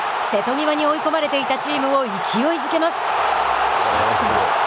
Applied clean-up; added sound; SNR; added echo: none; none; none; none.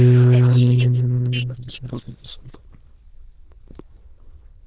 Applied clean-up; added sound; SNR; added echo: neural diffusion model UNIVERSE++.